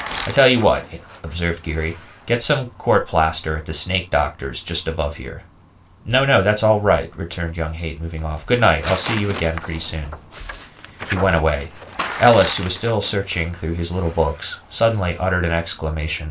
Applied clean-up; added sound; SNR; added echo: none; Tearing; 15 dB; reverberation time 0.2 s.